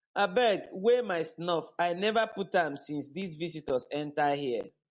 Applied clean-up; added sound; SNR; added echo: none; none; none; none.